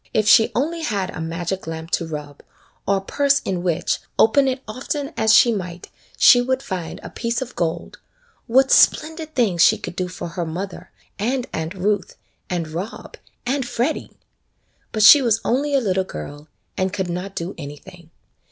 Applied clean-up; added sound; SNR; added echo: none; none; none; none.